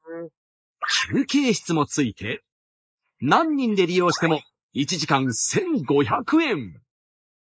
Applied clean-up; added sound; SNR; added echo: neural mask model Resemble Enhance denoiser.